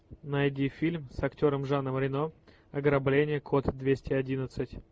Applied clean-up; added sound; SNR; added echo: none; none; none; none.